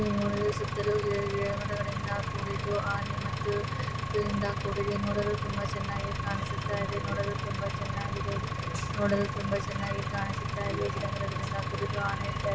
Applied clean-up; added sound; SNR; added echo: none; Engine; -1 dB; none.